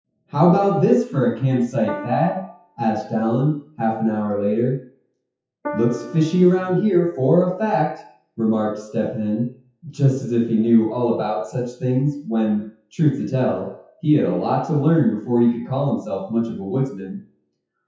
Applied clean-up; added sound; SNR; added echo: classical method WPE with log-MMSE.